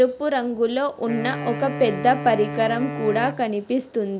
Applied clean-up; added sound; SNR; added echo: none; Wind instrument, woodwind instrument; 9 dB; none.